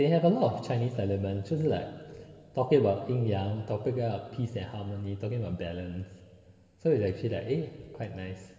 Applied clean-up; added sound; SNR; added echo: none; none; none; reverberation time 2.7 s.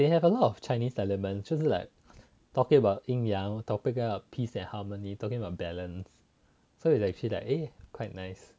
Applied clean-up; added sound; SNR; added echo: none; none; none; none.